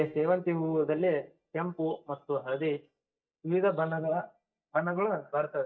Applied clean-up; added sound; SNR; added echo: neural mask model DeepFilterNet 3.